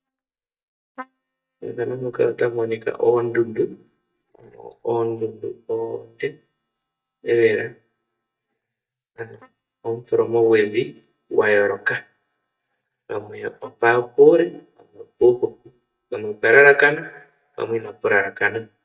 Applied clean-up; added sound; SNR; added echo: neural mask model DeepFilterNet 3.